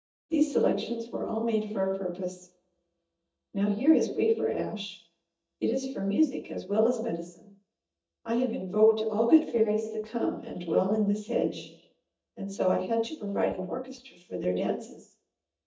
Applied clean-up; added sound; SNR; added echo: neural mask model DeepFilterNet 3.